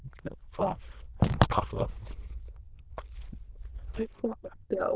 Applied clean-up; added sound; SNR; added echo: neural diffusion model UNIVERSE++.